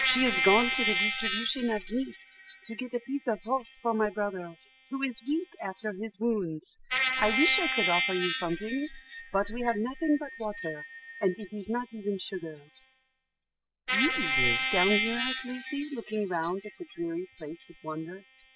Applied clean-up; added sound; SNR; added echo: classical method spectral subtraction.